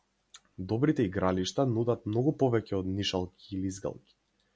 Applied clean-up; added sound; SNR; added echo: none; none; none; none.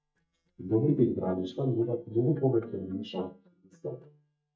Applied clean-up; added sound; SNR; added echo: neural mask model DeepFilterNet 3.